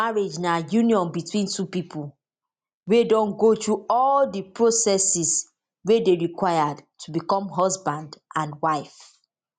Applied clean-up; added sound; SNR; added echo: none; none; none; none.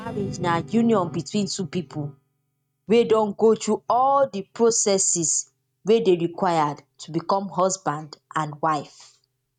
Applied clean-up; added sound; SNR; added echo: neural mask model RNNoise.